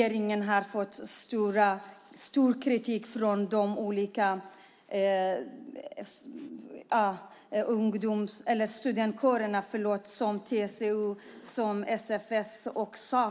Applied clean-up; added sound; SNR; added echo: none; none; none; none.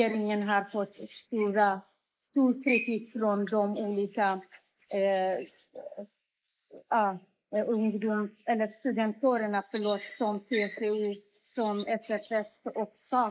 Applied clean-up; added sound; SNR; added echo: neural mask model Resemble Enhance denoiser.